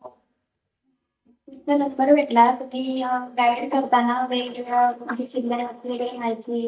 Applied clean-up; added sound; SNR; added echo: neural mask model DeepFilterNet 3.